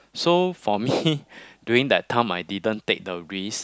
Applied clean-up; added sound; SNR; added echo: none; none; none; none.